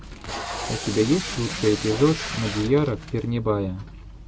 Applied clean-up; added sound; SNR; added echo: none; Packing tape, duct tape; 8 dB; none.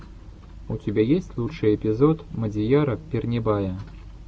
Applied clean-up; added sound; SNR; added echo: none; none; none; none.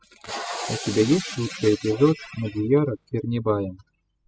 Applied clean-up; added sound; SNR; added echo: classical method spectral subtraction.